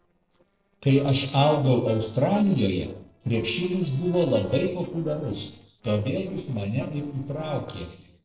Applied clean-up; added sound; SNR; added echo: neural separator model SepFormer DNS4.